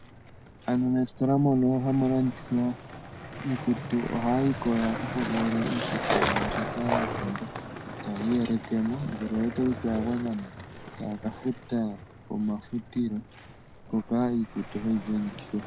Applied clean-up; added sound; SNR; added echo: none; Skateboard; 7 dB; none.